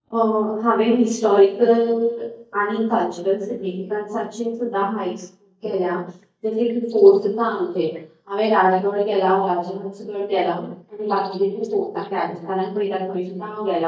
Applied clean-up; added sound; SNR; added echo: neural mask model DeepFilterNet 3.